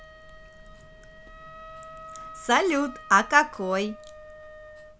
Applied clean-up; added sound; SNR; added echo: none; Wind instrument, woodwind instrument; 18 dB; none.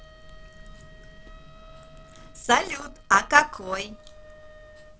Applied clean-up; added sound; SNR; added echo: neural separator model SepFormer DNS4.